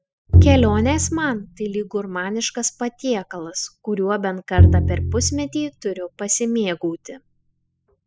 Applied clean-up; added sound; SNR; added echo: classical method spectral subtraction.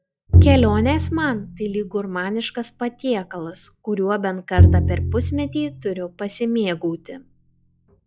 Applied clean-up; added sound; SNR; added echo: classical method log-MMSE.